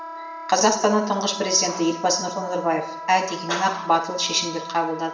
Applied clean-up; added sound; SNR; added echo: none; Wind instrument, woodwind instrument; 12 dB; reverberation time 0.8 s.